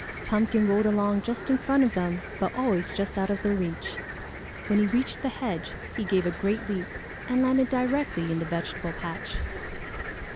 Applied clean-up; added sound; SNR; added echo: none; Cricket; 6 dB; none.